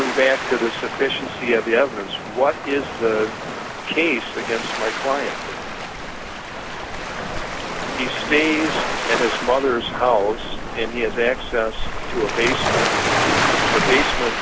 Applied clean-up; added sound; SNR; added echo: none; Waves, surf; 2 dB; none.